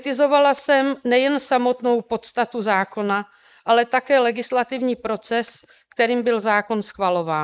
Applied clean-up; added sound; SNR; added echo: neural mask model Resemble Enhance denoiser.